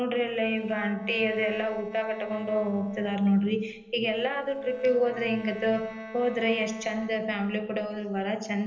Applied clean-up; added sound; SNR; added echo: neural separator model SepFormer DNS4.